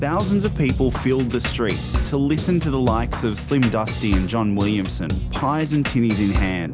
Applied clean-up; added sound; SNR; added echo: none; Drum kit; 6 dB; none.